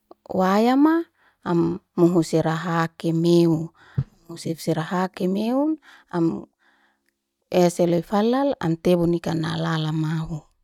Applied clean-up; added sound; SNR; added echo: neural mask model DeepFilterNet 3.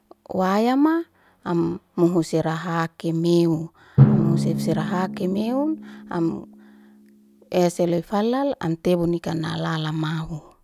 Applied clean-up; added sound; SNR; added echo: none; Drum; 5 dB; none.